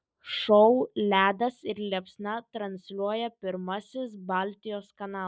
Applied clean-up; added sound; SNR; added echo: neural mask model Resemble Enhance denoiser.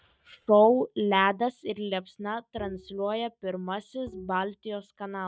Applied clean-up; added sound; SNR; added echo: neural mask model RNNoise.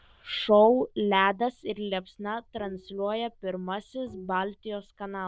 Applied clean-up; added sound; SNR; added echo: neural diffusion model UNIVERSE++.